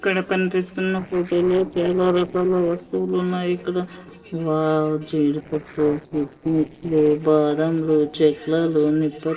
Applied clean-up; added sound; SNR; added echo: neural separator model SepFormer DNS4.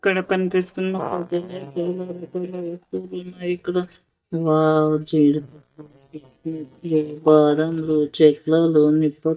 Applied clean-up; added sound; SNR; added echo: neural mask model DeepFilterNet 3.